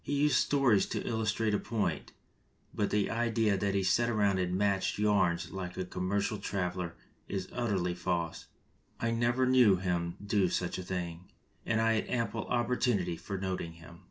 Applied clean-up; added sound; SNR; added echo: none; none; none; none.